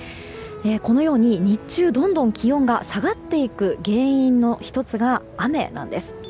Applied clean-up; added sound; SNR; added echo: none; none; none; none.